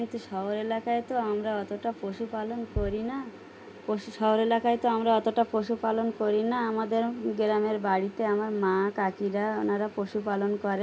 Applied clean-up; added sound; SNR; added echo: none; Bass drum; 13 dB; reverberation time 0.3 s.